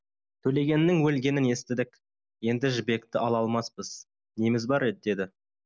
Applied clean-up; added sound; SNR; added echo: none; none; none; none.